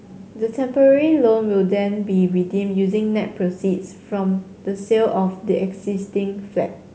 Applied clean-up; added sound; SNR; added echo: none; none; none; none.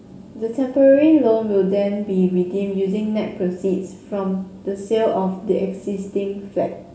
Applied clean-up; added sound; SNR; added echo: none; none; none; reverberation time 0.7 s.